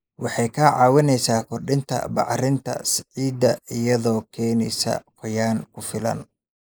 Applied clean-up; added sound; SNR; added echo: neural mask model Resemble Enhance denoiser.